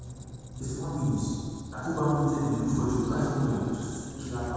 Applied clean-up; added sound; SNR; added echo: none; Squeak; 12 dB; reverberation time 2.1 s.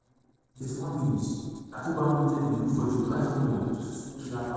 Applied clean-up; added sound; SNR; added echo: neural separator model SepFormer DNS4.